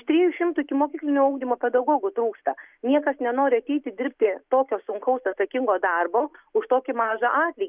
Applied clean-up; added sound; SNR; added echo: none; none; none; none.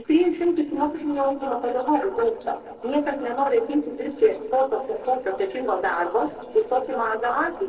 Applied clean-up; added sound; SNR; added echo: neural separator model SepFormer DNS4.